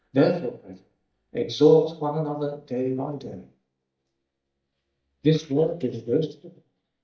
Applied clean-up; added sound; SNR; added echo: neural mask model DeepFilterNet 3.